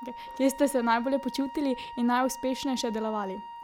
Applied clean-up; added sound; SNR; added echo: none; Wind instrument, woodwind instrument; 13 dB; none.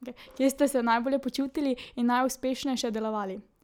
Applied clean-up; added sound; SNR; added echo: none; none; none; none.